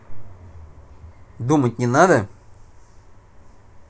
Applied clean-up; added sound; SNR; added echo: none; none; none; none.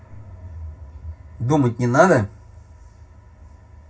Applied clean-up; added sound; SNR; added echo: none; none; none; reverberation time 0.4 s.